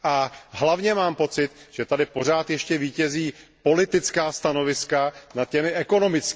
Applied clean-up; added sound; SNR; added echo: none; none; none; none.